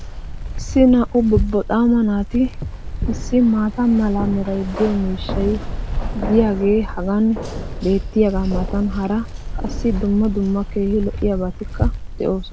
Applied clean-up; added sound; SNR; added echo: none; Keys jangling; 6 dB; none.